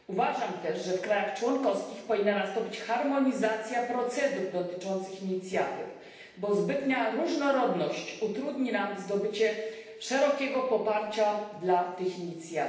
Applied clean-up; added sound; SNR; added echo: none; none; none; reverberation time 0.9 s.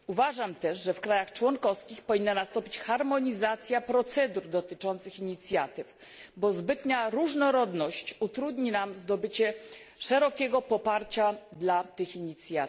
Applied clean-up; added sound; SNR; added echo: none; none; none; none.